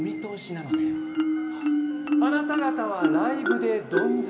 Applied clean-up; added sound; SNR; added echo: none; Marimba, xylophone; -5 dB; none.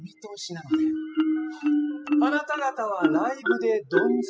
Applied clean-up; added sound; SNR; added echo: classical method spectral subtraction.